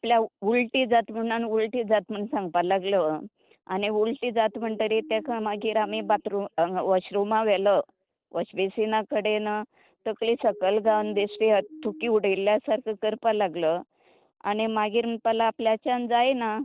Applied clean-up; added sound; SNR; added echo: neural separator model SepFormer DNS4.